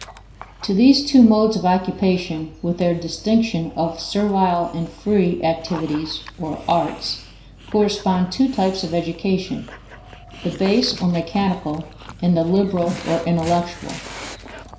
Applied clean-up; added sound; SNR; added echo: none; Dog; 18 dB; reverberation time 0.5 s.